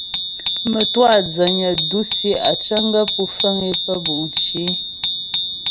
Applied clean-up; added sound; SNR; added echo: none; Bicycle bell; 1 dB; none.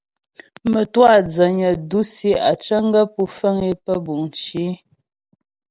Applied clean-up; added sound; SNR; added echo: none; none; none; none.